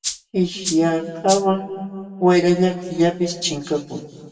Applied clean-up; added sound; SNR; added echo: none; Rattle (instrument); 9 dB; reverberation time 2.1 s.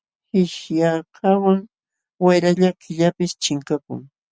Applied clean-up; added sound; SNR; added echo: none; none; none; none.